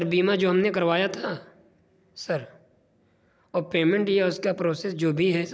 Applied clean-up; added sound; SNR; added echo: none; none; none; none.